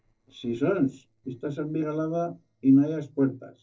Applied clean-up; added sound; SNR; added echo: neural separator model SepFormer DNS4.